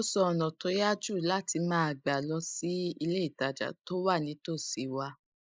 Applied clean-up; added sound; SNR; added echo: neural mask model Resemble Enhance denoiser.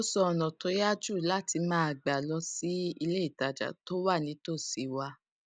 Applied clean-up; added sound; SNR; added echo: none; none; none; none.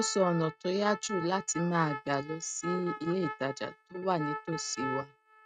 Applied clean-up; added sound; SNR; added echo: neural mask model RNNoise.